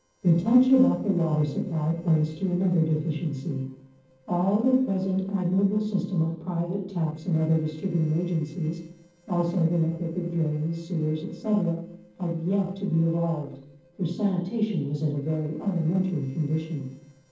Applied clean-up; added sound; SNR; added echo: neural separator model SepFormer DNS4.